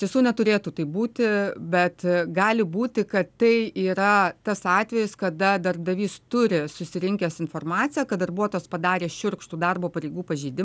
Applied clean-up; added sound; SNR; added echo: none; none; none; none.